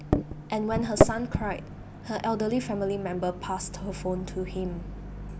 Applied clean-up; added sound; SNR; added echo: none; Microwave oven; 0 dB; none.